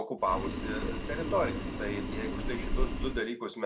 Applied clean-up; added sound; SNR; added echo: none; Boiling; -1 dB; none.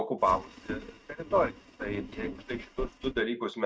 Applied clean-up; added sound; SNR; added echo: neural mask model RNNoise.